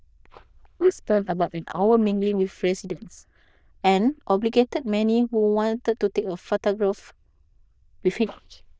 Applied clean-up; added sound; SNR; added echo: neural diffusion model UNIVERSE++.